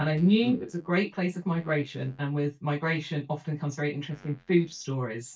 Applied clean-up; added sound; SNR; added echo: neural mask model DeepFilterNet 3.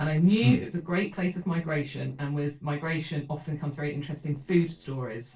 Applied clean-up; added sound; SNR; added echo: neural separator model SepFormer DNS4.